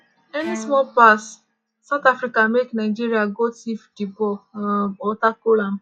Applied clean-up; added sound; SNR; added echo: classical method log-MMSE.